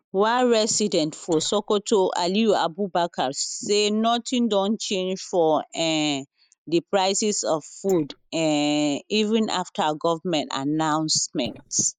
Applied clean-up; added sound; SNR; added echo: neural mask model Resemble Enhance denoiser.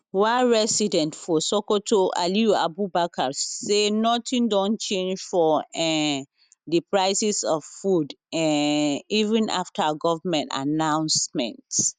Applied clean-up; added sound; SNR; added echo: none; none; none; none.